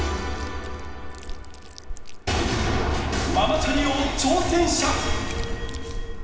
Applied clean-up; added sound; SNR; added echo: none; Chewing, mastication; 12 dB; reverberation time 0.8 s.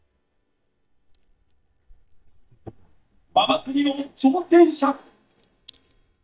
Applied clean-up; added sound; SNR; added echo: neural mask model DeepFilterNet 3.